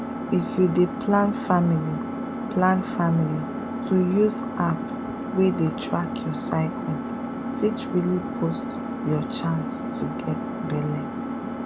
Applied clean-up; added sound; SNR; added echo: none; Engine; 5 dB; none.